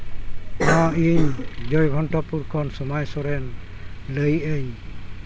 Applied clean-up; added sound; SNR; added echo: none; Cough; 0 dB; none.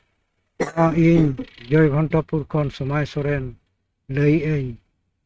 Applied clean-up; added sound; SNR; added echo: neural mask model RNNoise.